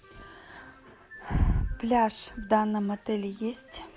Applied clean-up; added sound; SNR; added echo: none; none; none; none.